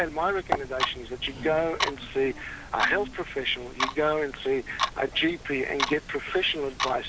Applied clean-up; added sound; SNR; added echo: none; Clock; 6 dB; none.